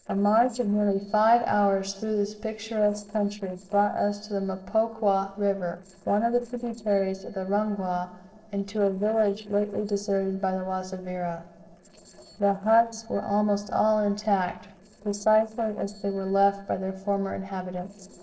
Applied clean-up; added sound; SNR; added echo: neural separator model SepFormer DNS4.